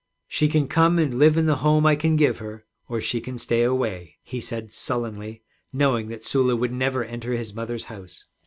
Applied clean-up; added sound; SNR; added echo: none; none; none; none.